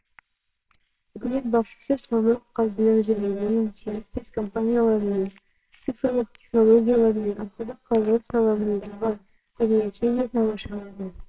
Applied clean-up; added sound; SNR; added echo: neural separator model SepFormer WHAMR!.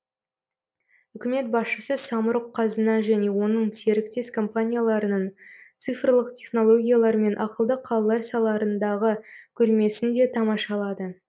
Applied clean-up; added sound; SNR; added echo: none; none; none; none.